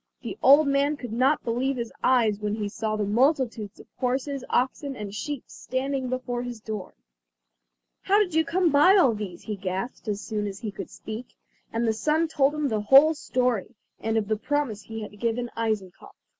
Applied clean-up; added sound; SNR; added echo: none; none; none; none.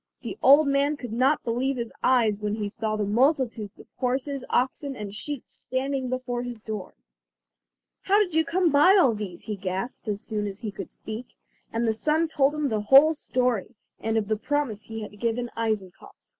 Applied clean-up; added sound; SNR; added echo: neural mask model Resemble Enhance denoiser.